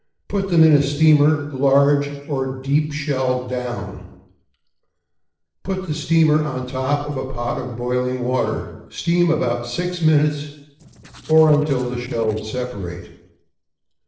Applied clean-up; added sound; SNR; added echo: neural separator model SepFormer DNS4.